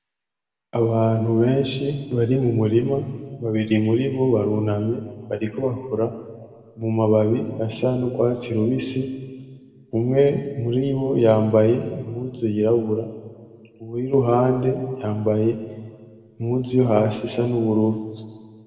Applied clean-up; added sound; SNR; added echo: none; none; none; reverberation time 1.5 s.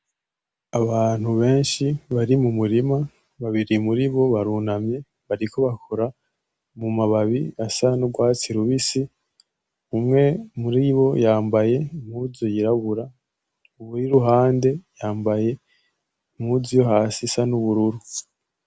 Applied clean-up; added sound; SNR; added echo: none; none; none; none.